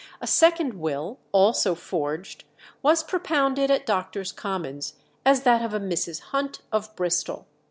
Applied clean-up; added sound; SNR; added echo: none; none; none; none.